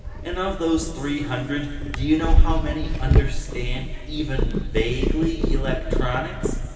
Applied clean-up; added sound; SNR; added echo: none; Purr; -4 dB; reverberation time 2.5 s.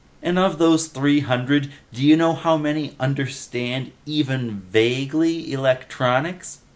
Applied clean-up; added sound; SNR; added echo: none; none; none; none.